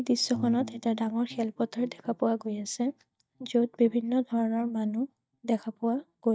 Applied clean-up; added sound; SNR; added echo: neural mask model DeepFilterNet 3.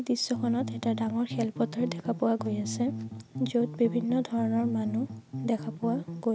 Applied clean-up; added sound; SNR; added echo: none; Bass guitar; 7 dB; none.